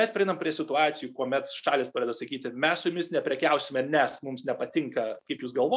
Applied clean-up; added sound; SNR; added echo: none; none; none; none.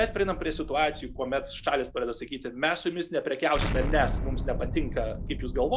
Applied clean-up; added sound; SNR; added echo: none; Explosion; 4 dB; none.